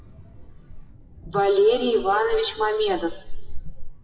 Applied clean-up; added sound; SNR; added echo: classical method WPE with log-MMSE.